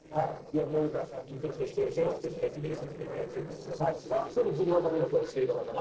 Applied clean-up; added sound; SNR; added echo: neural separator model SepFormer DNS4.